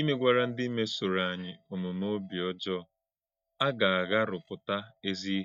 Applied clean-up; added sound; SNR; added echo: neural mask model DeepFilterNet 3.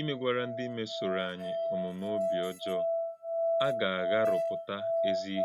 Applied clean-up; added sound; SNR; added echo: none; Musical instrument; -4 dB; none.